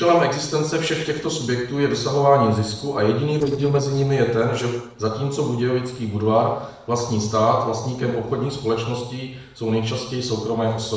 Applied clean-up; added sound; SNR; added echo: neural separator model SepFormer DNS4.